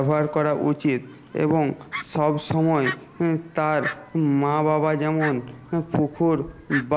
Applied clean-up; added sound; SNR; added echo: none; Fowl; 14 dB; none.